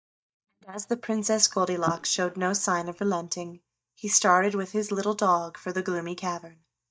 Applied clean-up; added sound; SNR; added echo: neural mask model DeepFilterNet 3.